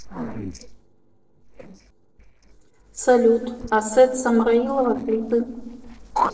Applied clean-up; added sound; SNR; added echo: neural separator model SepFormer DNS4.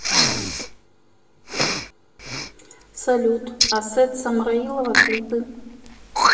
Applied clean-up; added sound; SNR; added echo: none; Respiratory sounds; -1 dB; reverberation time 1.0 s.